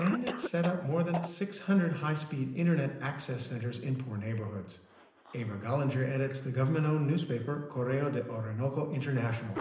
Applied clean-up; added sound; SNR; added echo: none; Cough; 15 dB; reverberation time 0.9 s.